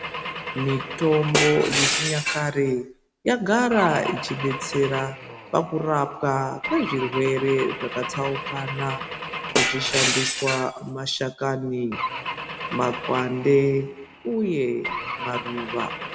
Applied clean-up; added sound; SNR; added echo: none; Glass / Engine / Car; 5 dB; none.